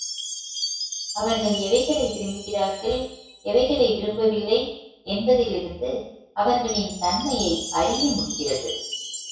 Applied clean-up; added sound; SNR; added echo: none; Chime; 9 dB; reverberation time 0.6 s.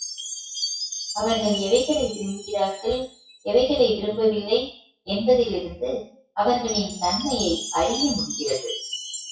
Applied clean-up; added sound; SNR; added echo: classical method WPE with log-MMSE.